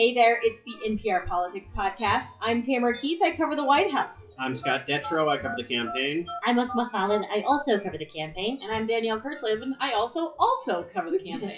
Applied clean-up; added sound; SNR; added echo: classical method WPE with log-MMSE.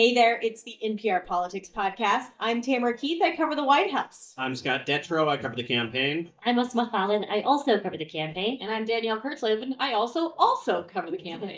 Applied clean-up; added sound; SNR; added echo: neural mask model DeepFilterNet 3.